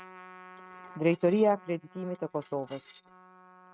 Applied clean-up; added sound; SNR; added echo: neural mask model RNNoise.